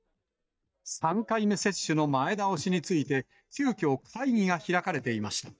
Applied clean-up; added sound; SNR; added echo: neural mask model DeepFilterNet 3.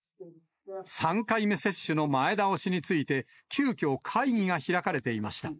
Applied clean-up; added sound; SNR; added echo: neural mask model Resemble Enhance denoiser.